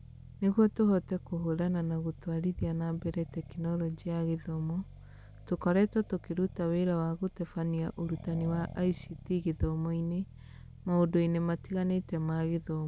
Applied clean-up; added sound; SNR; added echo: none; Accelerating, revving, vroom; 18 dB; none.